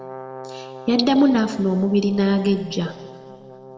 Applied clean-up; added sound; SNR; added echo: none; Brass instrument; 17 dB; reverberation time 2.0 s.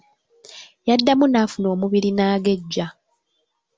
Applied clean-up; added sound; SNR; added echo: none; none; none; none.